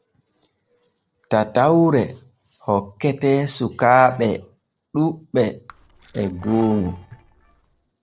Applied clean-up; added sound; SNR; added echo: neural separator model SepFormer DNS4.